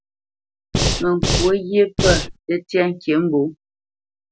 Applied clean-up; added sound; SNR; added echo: none; Breathing; -2 dB; none.